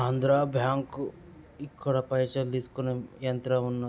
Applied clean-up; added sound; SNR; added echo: none; none; none; none.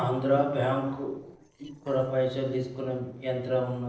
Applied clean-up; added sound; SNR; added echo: neural separator model SepFormer DNS4.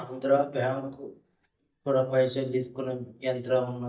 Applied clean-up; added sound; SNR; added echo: neural mask model DeepFilterNet 3.